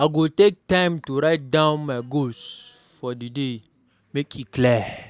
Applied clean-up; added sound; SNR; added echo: none; none; none; none.